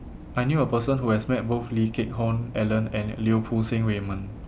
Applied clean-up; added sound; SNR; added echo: none; none; none; none.